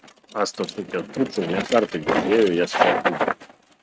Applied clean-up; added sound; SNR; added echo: neural mask model RNNoise.